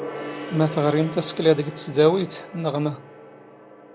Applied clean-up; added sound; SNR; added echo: none; Gong; 13 dB; none.